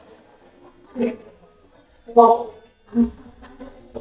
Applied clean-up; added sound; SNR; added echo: neural mask model DeepFilterNet 3.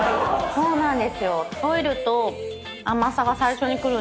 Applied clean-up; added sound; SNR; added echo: none; none; none; none.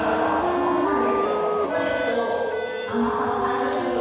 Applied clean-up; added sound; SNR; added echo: none; Wind instrument, woodwind instrument; 2 dB; reverberation time 1.9 s.